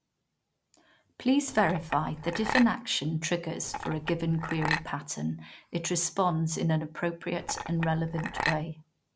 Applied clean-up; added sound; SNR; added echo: none; Chink, clink; 5 dB; none.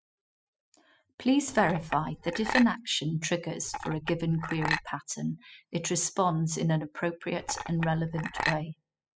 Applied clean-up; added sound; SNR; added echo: classical method spectral subtraction.